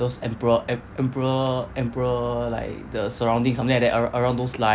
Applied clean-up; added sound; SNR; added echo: none; none; none; none.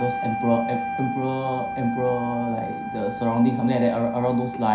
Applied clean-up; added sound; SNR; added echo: none; Wind instrument, woodwind instrument; 7 dB; reverberation time 0.5 s.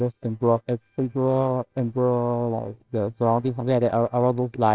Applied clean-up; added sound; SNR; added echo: neural separator model SepFormer WHAMR!.